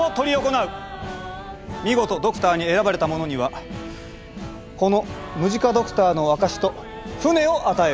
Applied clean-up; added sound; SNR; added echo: none; none; none; none.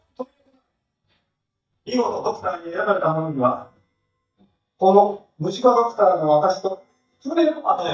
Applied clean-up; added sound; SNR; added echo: neural mask model DeepFilterNet 3.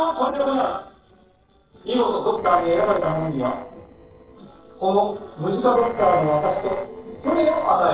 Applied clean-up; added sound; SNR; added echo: neural separator model SepFormer DNS4.